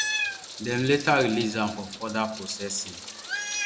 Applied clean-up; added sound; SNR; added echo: none; Meow; 6 dB; reverberation time 1.0 s.